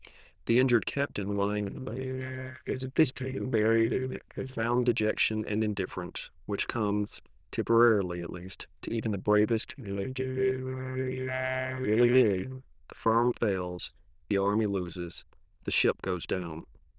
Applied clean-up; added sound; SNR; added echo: neural diffusion model UNIVERSE++.